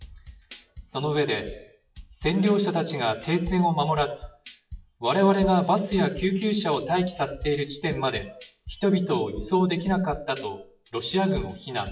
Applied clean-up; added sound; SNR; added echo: classical method WPE with log-MMSE.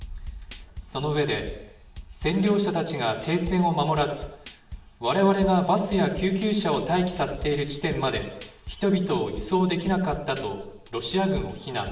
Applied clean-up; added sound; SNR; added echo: none; Drum / Drum kit; 16 dB; reverberation time 0.8 s.